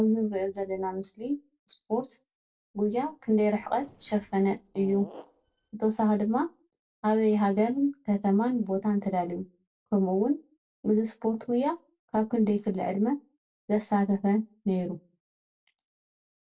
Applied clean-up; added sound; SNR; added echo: neural separator model SepFormer DNS4.